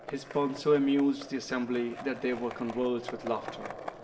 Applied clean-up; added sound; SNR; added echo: none; Skateboard; 13 dB; reverberation time 2.0 s.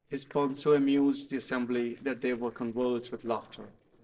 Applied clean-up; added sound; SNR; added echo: neural separator model SepFormer DNS4.